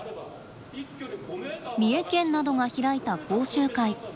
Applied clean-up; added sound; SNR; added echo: none; none; none; none.